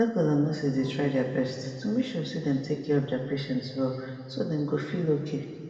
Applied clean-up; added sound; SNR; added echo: none; none; none; reverberation time 2.3 s.